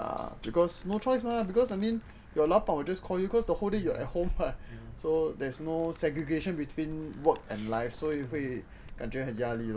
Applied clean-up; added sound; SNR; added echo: none; Animal; 12 dB; none.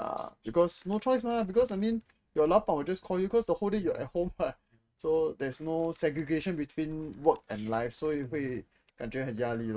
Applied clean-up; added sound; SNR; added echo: neural mask model RNNoise.